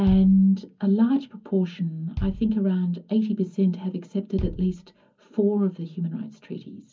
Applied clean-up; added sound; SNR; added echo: none; Bass drum; 14 dB; reverberation time 0.4 s.